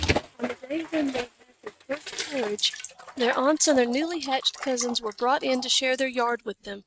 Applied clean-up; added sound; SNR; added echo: neural mask model RNNoise.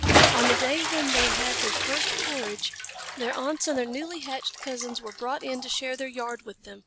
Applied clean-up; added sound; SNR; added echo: none; Bathtub (filling or washing) / Splash, splatter; -4 dB; none.